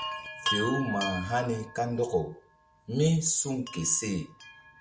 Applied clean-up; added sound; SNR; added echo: none; Chime; 8 dB; none.